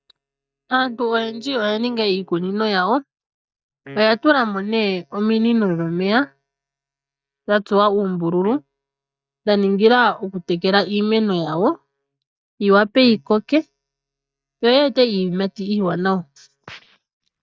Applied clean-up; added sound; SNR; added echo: neural mask model DeepFilterNet 3.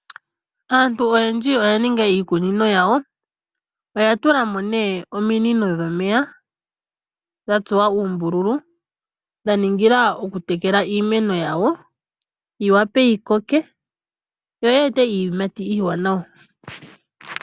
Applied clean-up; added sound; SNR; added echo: none; none; none; none.